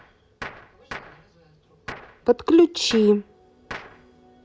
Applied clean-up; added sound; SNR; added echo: none; Gunshot, gunfire; 18 dB; none.